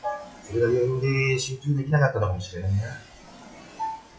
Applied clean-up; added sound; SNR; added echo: classical method WPE with log-MMSE.